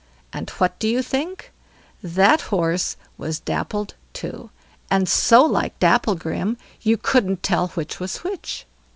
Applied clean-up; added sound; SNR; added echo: none; none; none; none.